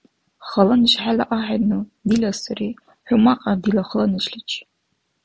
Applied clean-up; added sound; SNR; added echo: none; none; none; none.